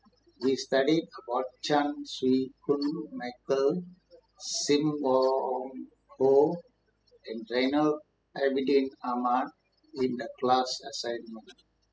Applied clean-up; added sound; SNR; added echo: classical method spectral subtraction.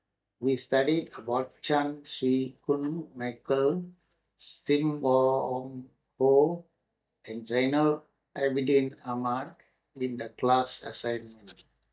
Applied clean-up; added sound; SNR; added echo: neural mask model DeepFilterNet 3.